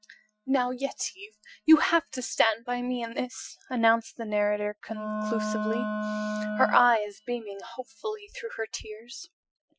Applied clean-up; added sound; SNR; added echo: classical method Wiener filter.